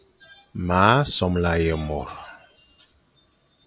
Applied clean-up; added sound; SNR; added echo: none; none; none; none.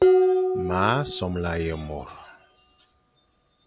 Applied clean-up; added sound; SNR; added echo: none; Dishes, pots, and pans; -4 dB; none.